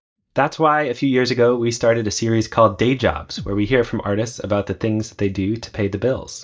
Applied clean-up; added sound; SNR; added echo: neural mask model DeepFilterNet 3.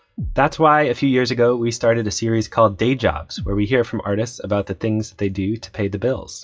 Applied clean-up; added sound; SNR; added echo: classical method WPE with log-MMSE.